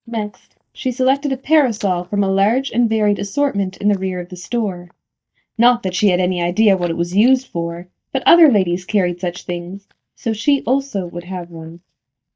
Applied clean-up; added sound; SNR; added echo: neural mask model DeepFilterNet 3.